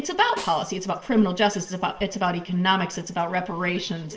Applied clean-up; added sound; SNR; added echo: neural separator model SepFormer DNS4.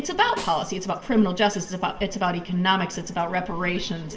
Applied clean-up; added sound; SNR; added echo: none; Snare drum; 19 dB; reverberation time 0.7 s.